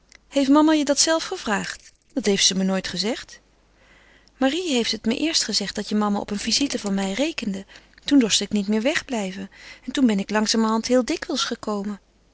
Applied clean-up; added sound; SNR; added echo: neural separator model SepFormer DNS4.